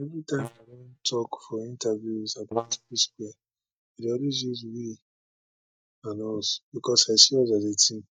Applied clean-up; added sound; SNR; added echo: neural mask model DeepFilterNet 3.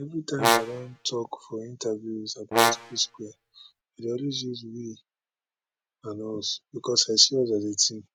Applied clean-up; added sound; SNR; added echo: none; Brass instrument; -2 dB; none.